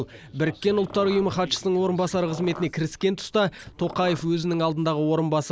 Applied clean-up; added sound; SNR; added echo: none; Car; 20 dB; none.